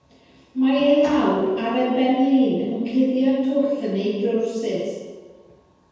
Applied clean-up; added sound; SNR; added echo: none; none; none; reverberation time 1.2 s.